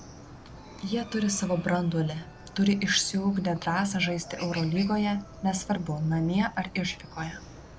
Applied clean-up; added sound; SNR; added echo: none; Chicken, rooster; 16 dB; none.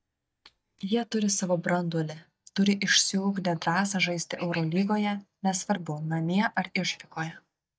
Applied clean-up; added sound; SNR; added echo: neural mask model DeepFilterNet 3.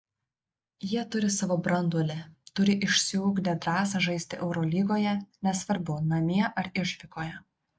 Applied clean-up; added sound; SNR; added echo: none; none; none; none.